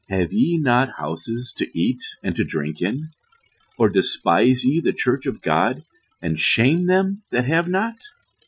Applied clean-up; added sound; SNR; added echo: classical method Wiener filter.